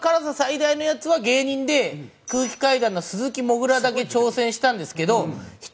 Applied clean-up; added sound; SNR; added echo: none; none; none; none.